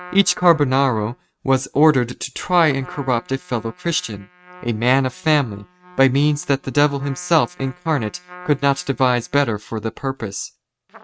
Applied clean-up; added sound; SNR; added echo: neural mask model RNNoise.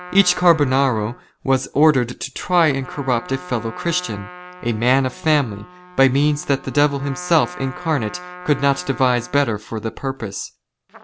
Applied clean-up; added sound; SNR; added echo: none; Trumpet; 18 dB; none.